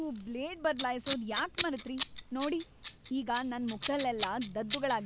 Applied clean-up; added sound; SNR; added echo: none; Scissors; -3 dB; none.